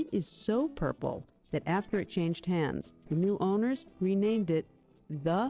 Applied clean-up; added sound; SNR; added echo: neural separator model SepFormer DNS4.